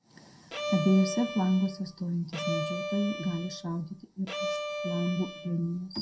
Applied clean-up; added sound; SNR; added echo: none; Bowed string instrument; 6 dB; reverberation time 0.2 s.